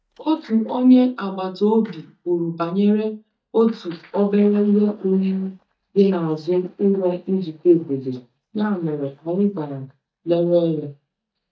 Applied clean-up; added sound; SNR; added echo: neural mask model DeepFilterNet 3.